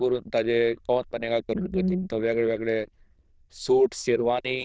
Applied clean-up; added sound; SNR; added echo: neural diffusion model UNIVERSE++.